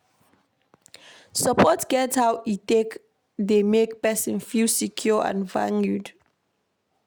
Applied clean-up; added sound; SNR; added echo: none; none; none; none.